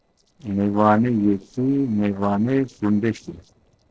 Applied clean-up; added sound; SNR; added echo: neural separator model SepFormer DNS4.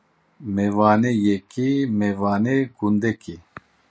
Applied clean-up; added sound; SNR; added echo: none; none; none; none.